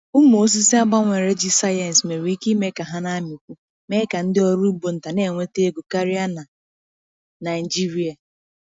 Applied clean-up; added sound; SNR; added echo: none; none; none; none.